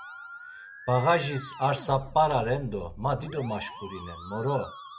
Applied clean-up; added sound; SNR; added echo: none; Musical instrument; 15 dB; none.